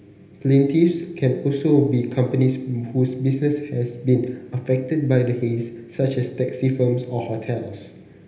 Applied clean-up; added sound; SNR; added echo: none; none; none; reverberation time 0.8 s.